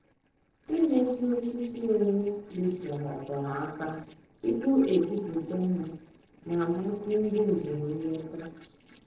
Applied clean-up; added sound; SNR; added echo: neural separator model SepFormer DNS4.